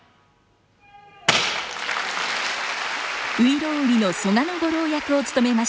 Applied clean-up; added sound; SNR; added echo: none; none; none; none.